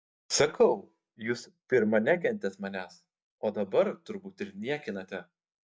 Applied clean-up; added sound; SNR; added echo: none; none; none; none.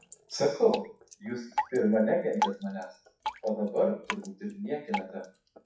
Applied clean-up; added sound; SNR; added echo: classical method WPE with log-MMSE.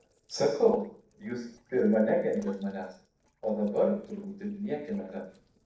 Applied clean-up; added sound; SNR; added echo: neural separator model SepFormer DNS4.